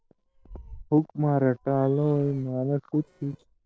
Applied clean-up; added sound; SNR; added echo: neural separator model SepFormer DNS4.